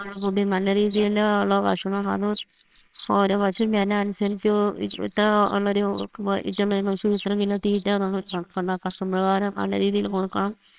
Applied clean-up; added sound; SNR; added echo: neural separator model SepFormer WHAMR!.